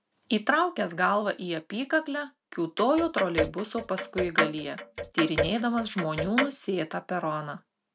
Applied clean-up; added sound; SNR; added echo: none; Clock; 3 dB; none.